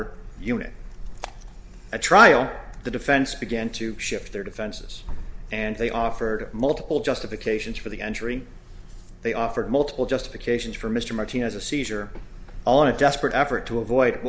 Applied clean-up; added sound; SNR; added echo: none; none; none; none.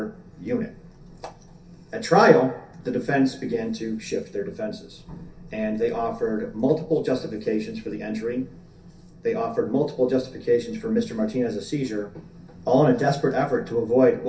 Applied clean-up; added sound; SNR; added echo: none; none; none; reverberation time 0.3 s.